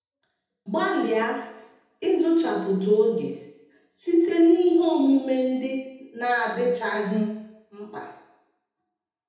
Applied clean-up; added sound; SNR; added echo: none; none; none; reverberation time 0.8 s.